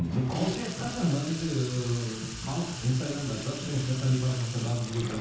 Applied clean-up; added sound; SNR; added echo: none; Sink (filling or washing) / Water tap, faucet; 11 dB; reverberation time 0.8 s.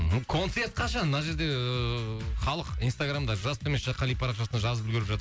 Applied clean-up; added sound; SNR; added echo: none; none; none; none.